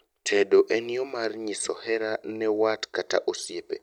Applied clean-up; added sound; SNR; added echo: none; none; none; none.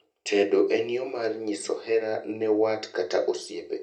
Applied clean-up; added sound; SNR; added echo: none; none; none; reverberation time 0.3 s.